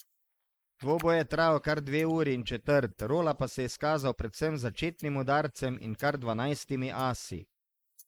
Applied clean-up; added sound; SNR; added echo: neural mask model Resemble Enhance denoiser.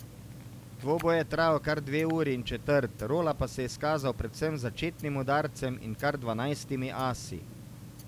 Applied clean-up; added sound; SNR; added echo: none; Tick-tock; 14 dB; none.